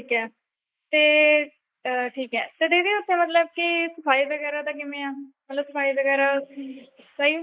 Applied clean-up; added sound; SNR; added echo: neural mask model Resemble Enhance denoiser.